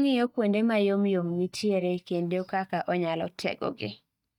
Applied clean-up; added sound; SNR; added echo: neural mask model DeepFilterNet 3.